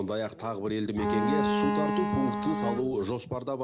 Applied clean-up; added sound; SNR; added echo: none; Bowed string instrument; -2 dB; none.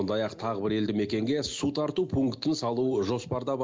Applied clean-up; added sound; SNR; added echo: none; none; none; none.